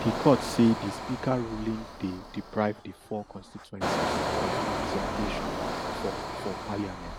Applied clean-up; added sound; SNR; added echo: none; Engine; 3 dB; none.